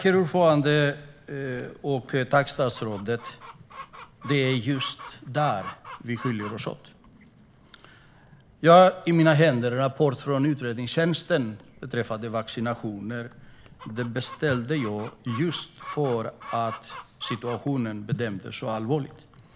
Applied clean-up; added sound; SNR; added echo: none; Chicken, rooster; 20 dB; none.